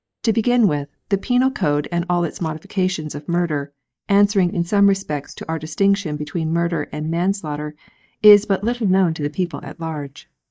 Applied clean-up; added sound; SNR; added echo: neural mask model DeepFilterNet 3.